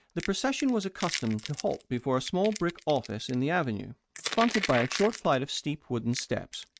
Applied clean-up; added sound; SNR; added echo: neural mask model RNNoise.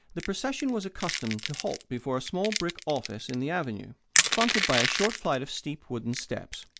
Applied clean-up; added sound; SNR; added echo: none; Crushing; 2 dB; none.